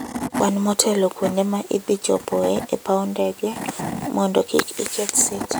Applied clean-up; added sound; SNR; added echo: none; Wood / Tools; 11 dB; none.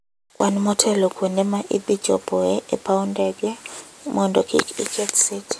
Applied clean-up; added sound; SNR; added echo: none; none; none; none.